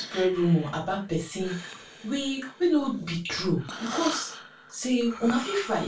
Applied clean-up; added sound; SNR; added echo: none; Breathing; 13 dB; reverberation time 0.2 s.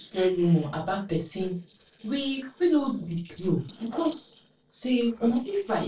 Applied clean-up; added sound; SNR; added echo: neural separator model SepFormer DNS4.